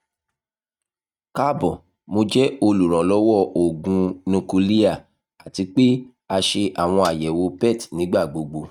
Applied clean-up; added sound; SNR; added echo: neural mask model RNNoise.